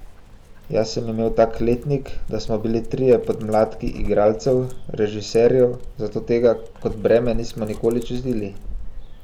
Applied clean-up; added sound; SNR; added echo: none; Dog; 9 dB; none.